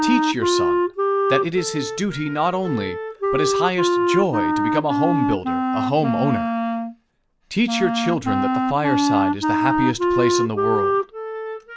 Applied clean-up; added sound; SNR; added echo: none; Wind instrument, woodwind instrument; -3 dB; none.